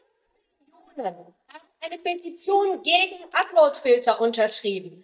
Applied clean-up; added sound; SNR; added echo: neural mask model DeepFilterNet 3.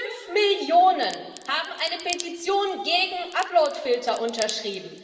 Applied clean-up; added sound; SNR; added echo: none; Crack; 17 dB; reverberation time 2.0 s.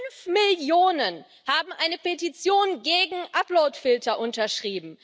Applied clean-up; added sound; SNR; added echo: none; none; none; none.